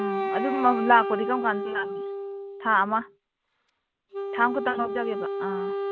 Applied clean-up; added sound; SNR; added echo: none; Wind instrument, woodwind instrument; 4 dB; none.